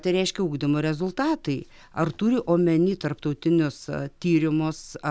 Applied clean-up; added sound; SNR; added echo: none; none; none; none.